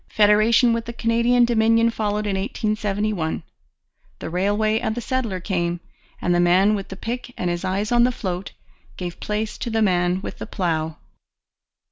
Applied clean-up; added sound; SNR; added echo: none; none; none; none.